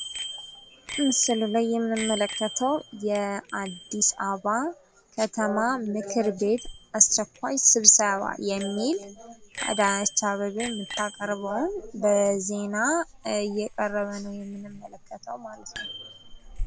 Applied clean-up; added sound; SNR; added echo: none; Bicycle bell; 12 dB; none.